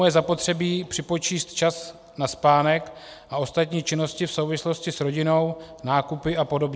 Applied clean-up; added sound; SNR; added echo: none; none; none; none.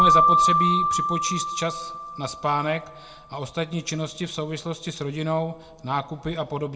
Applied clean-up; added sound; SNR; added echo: none; Keyboard (musical); -3 dB; reverberation time 0.7 s.